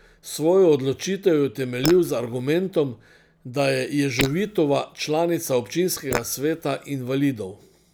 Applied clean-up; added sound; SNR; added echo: neural mask model Resemble Enhance denoiser.